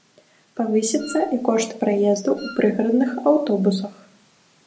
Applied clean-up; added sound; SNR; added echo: none; Wind instrument, woodwind instrument; 20 dB; none.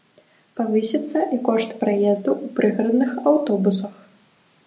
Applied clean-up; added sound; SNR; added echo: none; none; none; none.